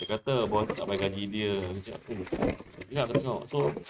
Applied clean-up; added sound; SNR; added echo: neural mask model RNNoise.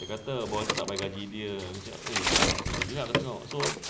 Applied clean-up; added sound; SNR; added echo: none; Bird; -3 dB; none.